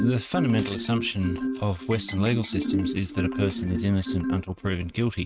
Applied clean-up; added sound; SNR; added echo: neural mask model RNNoise.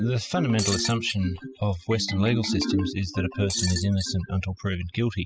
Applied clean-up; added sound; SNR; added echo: classical method spectral subtraction.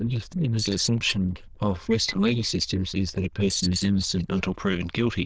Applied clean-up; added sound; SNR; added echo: neural diffusion model UNIVERSE++.